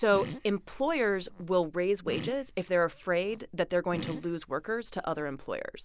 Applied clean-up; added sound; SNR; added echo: none; Fart; 15 dB; none.